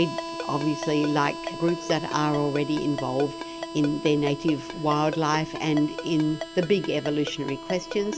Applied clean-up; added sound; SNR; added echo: none; Harmonica + Ringtone; 9 dB; none.